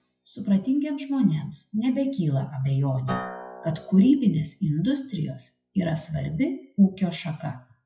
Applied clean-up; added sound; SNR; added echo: classical method WPE with log-MMSE.